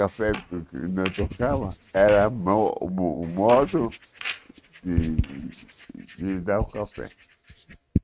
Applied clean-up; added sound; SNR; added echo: neural mask model RNNoise.